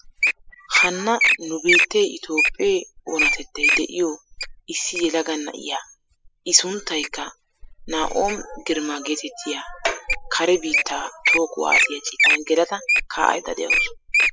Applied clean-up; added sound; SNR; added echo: classical method spectral subtraction.